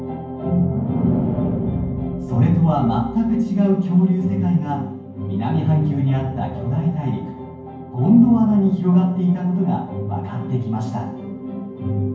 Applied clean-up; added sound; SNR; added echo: none; none; none; reverberation time 0.9 s.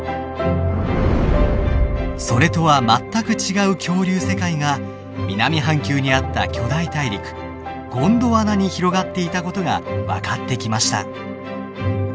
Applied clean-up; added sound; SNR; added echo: none; none; none; none.